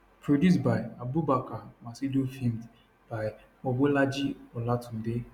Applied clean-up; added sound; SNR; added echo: none; none; none; none.